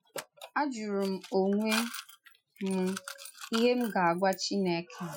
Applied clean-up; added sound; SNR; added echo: classical method Wiener filter.